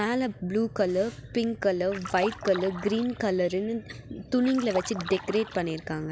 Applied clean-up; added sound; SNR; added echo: none; Splash, splatter; 12 dB; none.